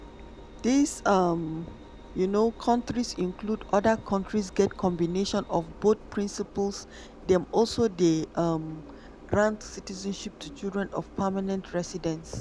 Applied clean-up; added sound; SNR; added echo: none; Engine; 18 dB; none.